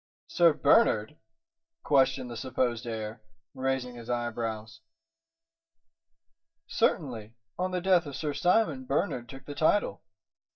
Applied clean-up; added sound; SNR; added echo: neural mask model DeepFilterNet 3.